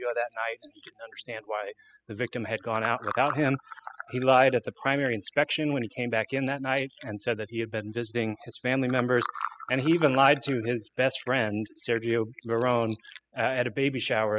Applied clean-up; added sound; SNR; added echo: classical method spectral subtraction.